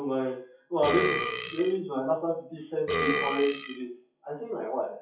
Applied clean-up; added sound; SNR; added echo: classical method WPE with log-MMSE.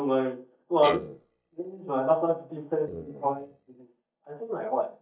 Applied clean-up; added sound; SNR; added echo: neural mask model DeepFilterNet 3.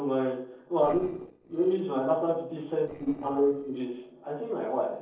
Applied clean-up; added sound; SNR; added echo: neural separator model SepFormer DNS4.